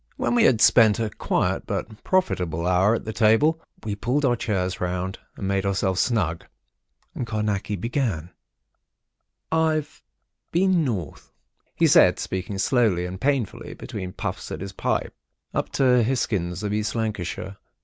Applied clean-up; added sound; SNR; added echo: none; none; none; none.